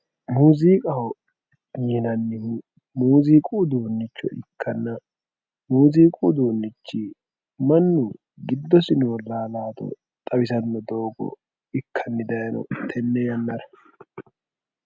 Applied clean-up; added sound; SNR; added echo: none; none; none; none.